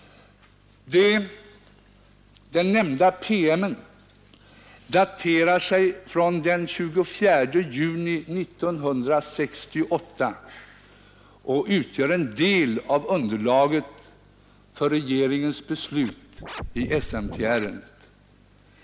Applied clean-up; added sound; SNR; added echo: none; Scratching (performance technique); 11 dB; none.